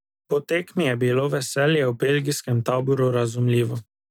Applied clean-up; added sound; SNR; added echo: none; none; none; none.